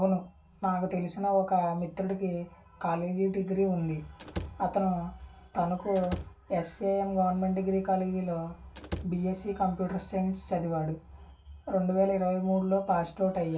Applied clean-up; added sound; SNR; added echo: none; Slam / Wood; 11 dB; reverberation time 0.2 s.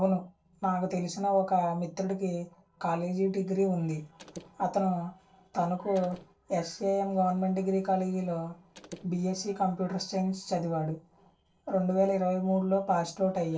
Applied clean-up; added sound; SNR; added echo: neural separator model SepFormer DNS4.